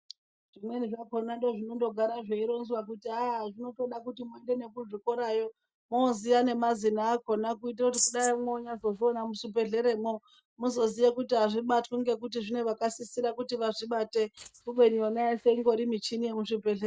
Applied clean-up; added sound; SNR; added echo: neural mask model DeepFilterNet 3.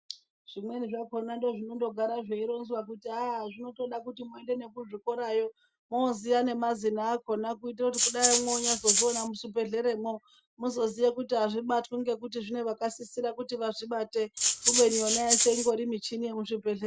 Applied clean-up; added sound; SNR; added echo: none; Rattle (instrument); -4 dB; none.